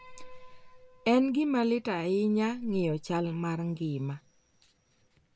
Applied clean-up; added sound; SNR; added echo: none; Piano; 19 dB; none.